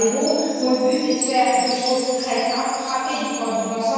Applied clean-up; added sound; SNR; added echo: none; Chime; 9 dB; reverberation time 2.1 s.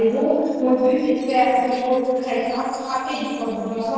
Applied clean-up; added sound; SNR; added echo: neural separator model SepFormer DNS4.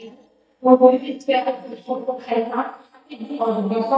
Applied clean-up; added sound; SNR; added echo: neural mask model DeepFilterNet 3.